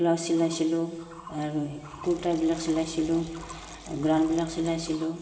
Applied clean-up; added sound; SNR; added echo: none; Liquid; 17 dB; reverberation time 1.7 s.